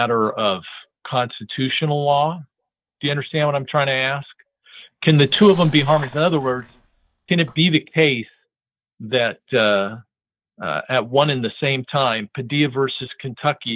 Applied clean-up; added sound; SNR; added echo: neural mask model DeepFilterNet 3.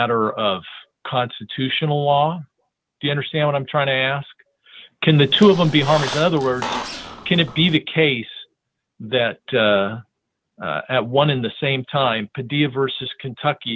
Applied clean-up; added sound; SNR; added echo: none; Squeak; 10 dB; none.